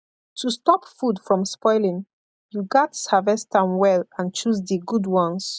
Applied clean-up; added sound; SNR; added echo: none; none; none; none.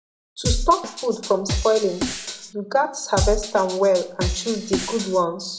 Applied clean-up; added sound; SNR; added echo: none; Drum kit; 4 dB; reverberation time 0.5 s.